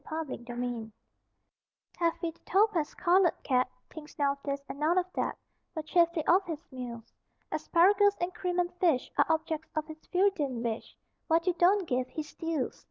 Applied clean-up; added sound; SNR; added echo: none; none; none; none.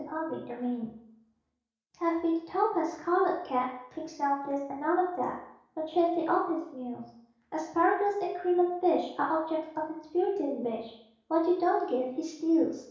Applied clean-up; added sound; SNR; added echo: none; none; none; reverberation time 0.6 s.